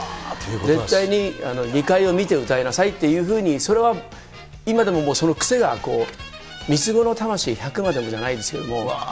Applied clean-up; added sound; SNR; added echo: none; none; none; none.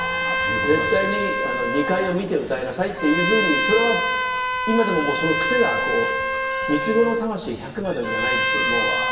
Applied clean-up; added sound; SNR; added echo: none; Trumpet; 0 dB; reverberation time 1.2 s.